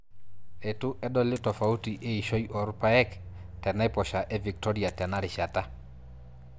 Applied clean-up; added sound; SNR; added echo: none; Coin (dropping); 19 dB; none.